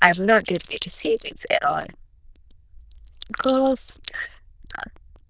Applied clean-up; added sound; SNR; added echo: neural diffusion model UNIVERSE++.